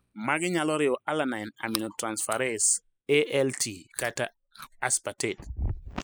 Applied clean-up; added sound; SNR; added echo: classical method spectral subtraction.